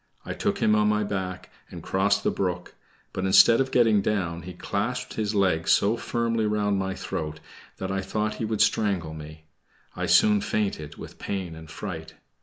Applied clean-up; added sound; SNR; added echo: none; none; none; none.